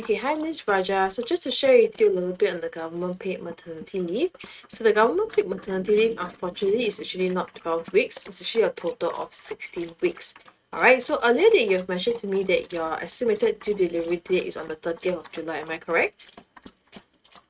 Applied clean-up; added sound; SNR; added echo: neural mask model RNNoise.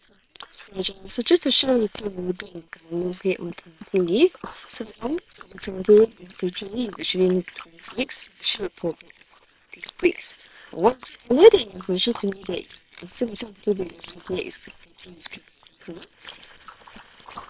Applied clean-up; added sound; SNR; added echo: neural separator model SepFormer WHAM!.